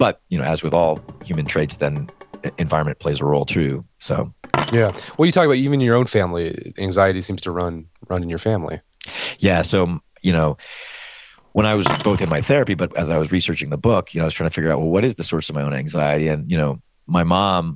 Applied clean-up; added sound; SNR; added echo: none; Drum / Drum kit + Coin (dropping); 16 dB; none.